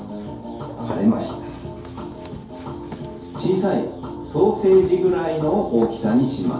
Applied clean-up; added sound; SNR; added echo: none; Run; 19 dB; reverberation time 2.4 s.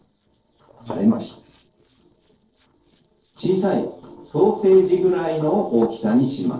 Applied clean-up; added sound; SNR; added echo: neural separator model SepFormer DNS4.